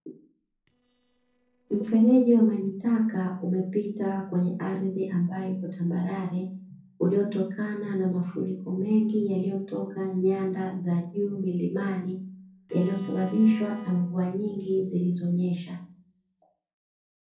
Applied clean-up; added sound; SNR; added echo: neural separator model SepFormer DNS4.